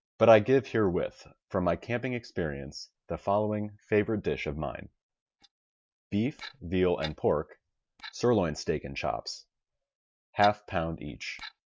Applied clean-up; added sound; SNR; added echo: neural mask model RNNoise.